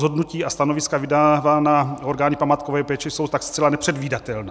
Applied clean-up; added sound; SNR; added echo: none; none; none; none.